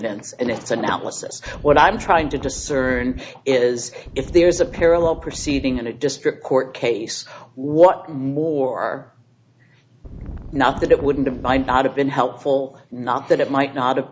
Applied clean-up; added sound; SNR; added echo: none; Wind; 12 dB; none.